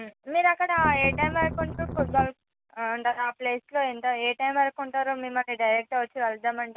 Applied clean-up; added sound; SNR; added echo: none; Strum; 4 dB; none.